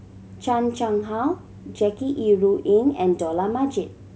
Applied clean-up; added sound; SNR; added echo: none; none; none; none.